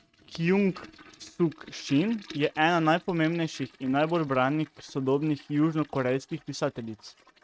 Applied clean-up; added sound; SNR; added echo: neural mask model RNNoise.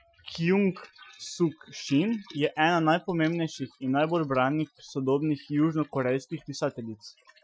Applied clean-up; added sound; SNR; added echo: classical method Wiener filter.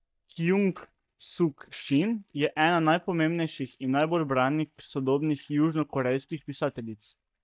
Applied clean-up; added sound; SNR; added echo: neural mask model DeepFilterNet 3.